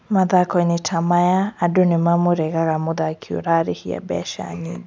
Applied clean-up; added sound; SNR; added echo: none; none; none; none.